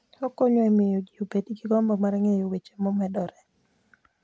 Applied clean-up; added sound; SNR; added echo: none; none; none; none.